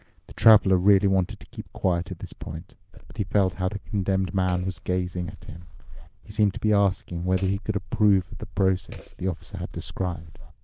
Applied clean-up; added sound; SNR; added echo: neural diffusion model UNIVERSE++.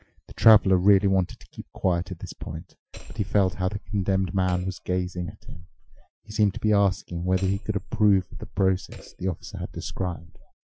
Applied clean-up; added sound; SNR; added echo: classical method Wiener filter.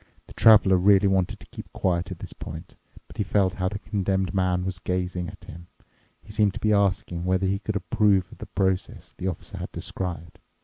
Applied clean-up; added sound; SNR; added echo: none; none; none; none.